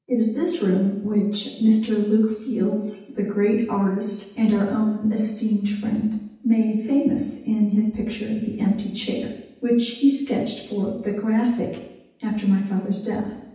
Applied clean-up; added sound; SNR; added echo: none; none; none; reverberation time 0.9 s.